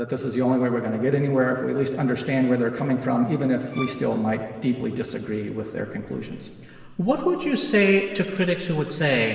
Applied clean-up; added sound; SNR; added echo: none; Bowed string instrument; 15 dB; reverberation time 2.1 s.